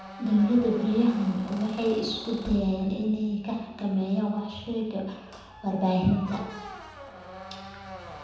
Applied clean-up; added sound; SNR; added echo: none; Squeak; 16 dB; reverberation time 1.0 s.